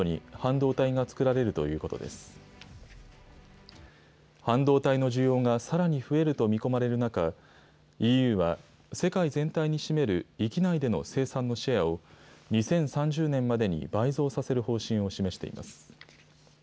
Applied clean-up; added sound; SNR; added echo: none; none; none; none.